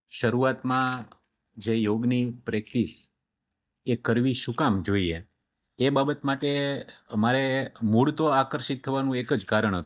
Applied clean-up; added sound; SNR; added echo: neural mask model DeepFilterNet 3.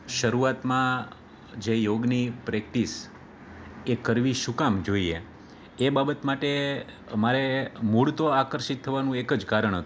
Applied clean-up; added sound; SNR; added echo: none; none; none; none.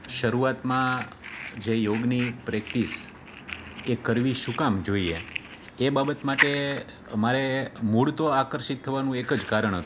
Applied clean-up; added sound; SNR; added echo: none; Fire; 11 dB; none.